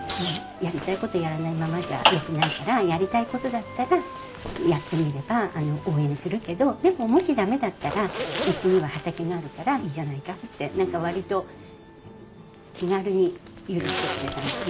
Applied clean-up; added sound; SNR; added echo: none; Zipper (clothing); 9 dB; none.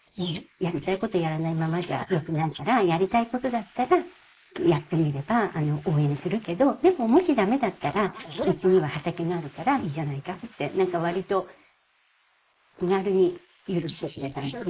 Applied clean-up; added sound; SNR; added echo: neural mask model Resemble Enhance denoiser.